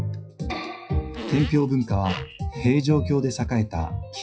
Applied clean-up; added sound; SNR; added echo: classical method WPE with log-MMSE.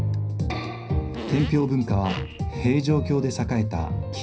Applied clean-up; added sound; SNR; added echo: none; Fart; 13 dB; reverberation time 0.4 s.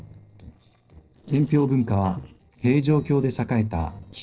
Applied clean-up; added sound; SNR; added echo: neural separator model SepFormer DNS4.